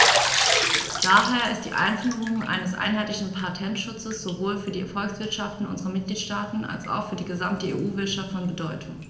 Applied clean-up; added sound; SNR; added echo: none; Bathtub (filling or washing); 2 dB; reverberation time 0.8 s.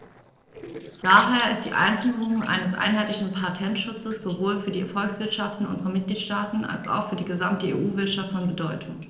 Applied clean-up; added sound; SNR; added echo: neural separator model SepFormer DNS4.